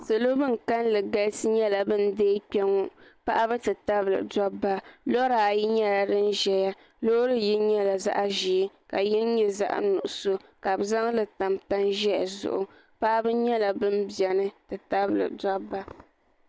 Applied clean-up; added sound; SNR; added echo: none; none; none; none.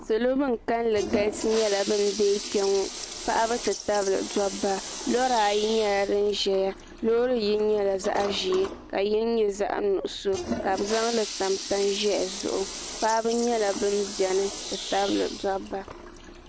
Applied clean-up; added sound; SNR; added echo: none; Toilet flush; 10 dB; none.